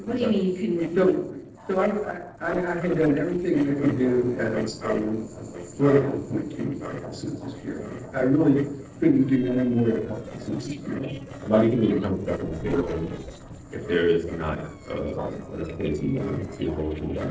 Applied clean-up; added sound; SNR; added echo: neural separator model SepFormer DNS4.